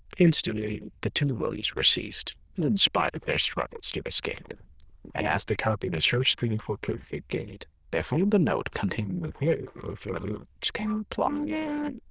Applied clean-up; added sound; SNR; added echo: neural diffusion model UNIVERSE++.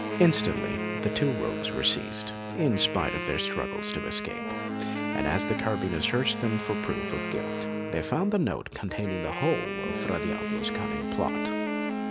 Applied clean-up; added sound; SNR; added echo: none; Wind instrument, woodwind instrument + Boat, Water vehicle; 2 dB; none.